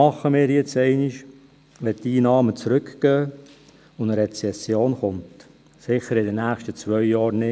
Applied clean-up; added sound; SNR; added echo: none; none; none; none.